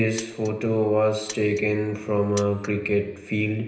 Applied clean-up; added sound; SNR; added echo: none; Mechanisms; 18 dB; reverberation time 0.9 s.